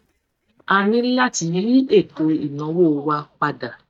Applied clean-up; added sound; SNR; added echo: neural mask model DeepFilterNet 3.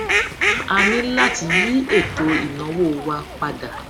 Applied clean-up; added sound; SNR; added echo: none; Fowl; 0 dB; none.